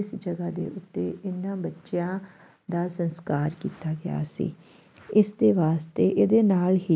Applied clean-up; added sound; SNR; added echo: none; none; none; none.